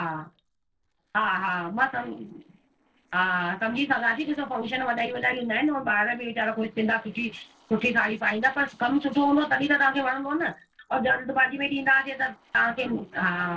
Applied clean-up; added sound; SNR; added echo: neural separator model SepFormer DNS4.